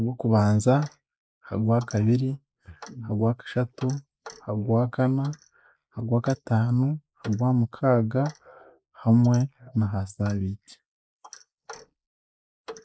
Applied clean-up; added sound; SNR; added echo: neural mask model Resemble Enhance denoiser.